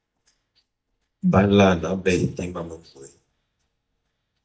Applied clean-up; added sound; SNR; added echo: neural mask model DeepFilterNet 3.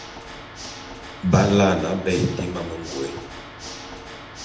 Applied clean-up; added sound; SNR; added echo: none; Water / Mechanisms; 13 dB; reverberation time 0.8 s.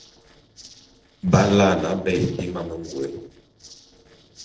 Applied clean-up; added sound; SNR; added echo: neural separator model SepFormer DNS4.